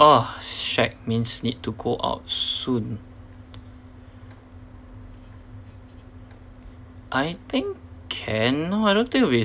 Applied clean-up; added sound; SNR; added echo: none; none; none; none.